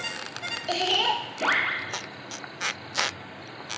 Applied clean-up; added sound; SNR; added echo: none; Squeak; 6 dB; reverberation time 0.9 s.